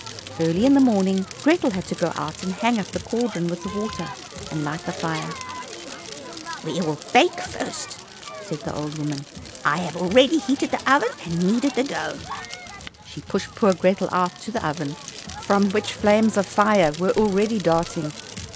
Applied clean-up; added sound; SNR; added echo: none; Crackle; 13 dB; none.